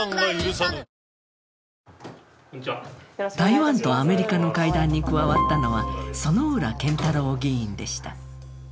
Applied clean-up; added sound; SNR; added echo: none; none; none; none.